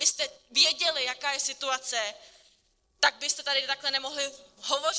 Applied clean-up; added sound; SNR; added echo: neural separator model SepFormer DNS4.